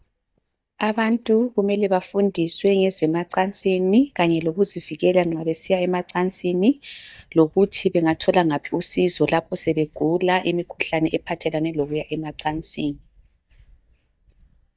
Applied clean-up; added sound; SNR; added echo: neural mask model DeepFilterNet 3.